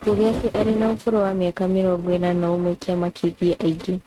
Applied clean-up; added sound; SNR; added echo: neural mask model RNNoise.